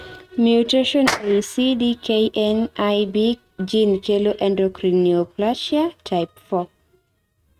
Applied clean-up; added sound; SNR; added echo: neural mask model RNNoise.